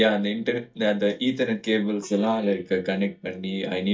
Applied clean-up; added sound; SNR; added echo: neural mask model DeepFilterNet 3.